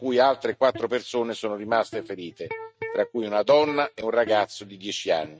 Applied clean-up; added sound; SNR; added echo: neural mask model RNNoise.